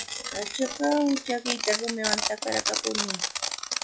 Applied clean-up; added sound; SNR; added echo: classical method log-MMSE.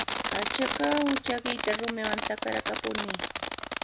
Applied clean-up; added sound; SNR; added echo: none; Fireworks; -3 dB; none.